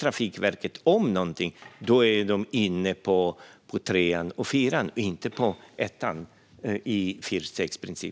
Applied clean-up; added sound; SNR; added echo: none; none; none; none.